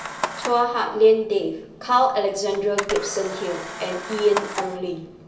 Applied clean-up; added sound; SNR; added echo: none; Camera; 11 dB; reverberation time 0.8 s.